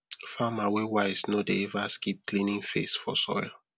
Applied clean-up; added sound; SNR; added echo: none; none; none; none.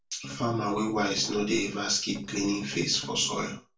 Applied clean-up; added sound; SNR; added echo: neural separator model SepFormer DNS4.